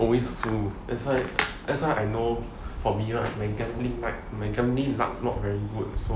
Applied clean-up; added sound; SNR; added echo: none; none; none; none.